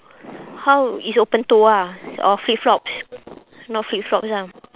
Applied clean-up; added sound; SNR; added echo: none; none; none; none.